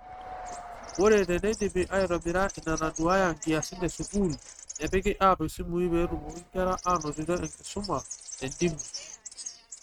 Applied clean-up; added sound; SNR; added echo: neural mask model RNNoise.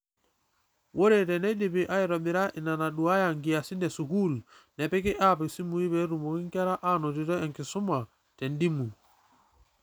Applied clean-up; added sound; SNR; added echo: none; none; none; none.